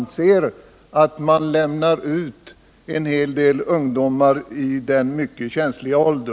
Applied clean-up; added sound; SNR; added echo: none; none; none; none.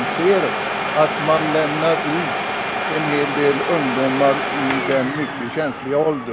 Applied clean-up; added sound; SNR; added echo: none; Domestic sounds, home sounds; 2 dB; none.